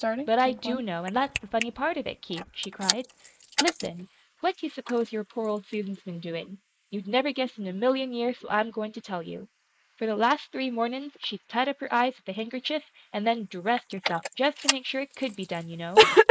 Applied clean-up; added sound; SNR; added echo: neural mask model Resemble Enhance denoiser.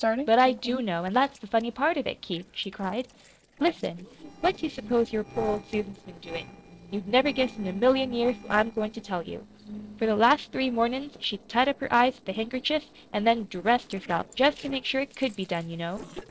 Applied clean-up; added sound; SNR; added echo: neural separator model SepFormer DNS4.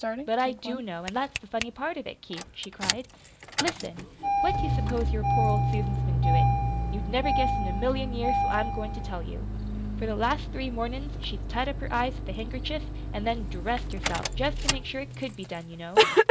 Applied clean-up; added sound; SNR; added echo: none; Engine starting; -5 dB; none.